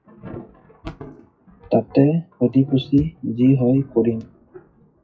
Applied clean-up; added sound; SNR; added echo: classical method WPE with log-MMSE.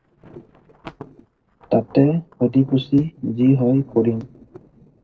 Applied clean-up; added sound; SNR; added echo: neural separator model SepFormer DNS4.